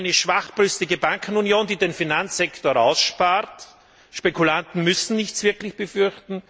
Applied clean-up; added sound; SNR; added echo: none; none; none; none.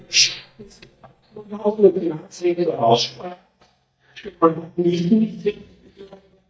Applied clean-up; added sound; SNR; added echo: neural mask model DeepFilterNet 3.